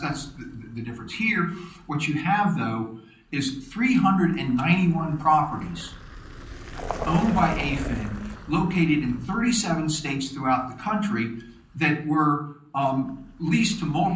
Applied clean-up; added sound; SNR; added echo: none; Vehicle; 14 dB; reverberation time 0.6 s.